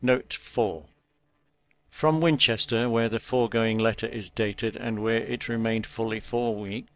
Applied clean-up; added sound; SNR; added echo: neural separator model SepFormer DNS4.